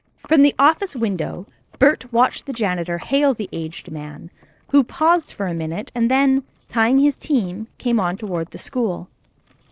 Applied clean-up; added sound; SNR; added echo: neural separator model SepFormer DNS4.